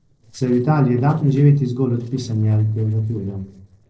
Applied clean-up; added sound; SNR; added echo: neural separator model SepFormer DNS4.